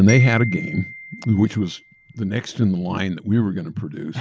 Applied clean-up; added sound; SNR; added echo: none; Glockenspiel; 14 dB; none.